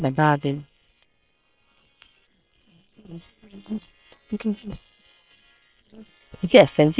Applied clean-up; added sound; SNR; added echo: neural separator model SepFormer WHAM!.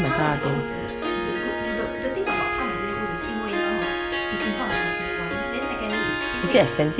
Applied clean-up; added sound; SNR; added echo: none; Harp; 0 dB; none.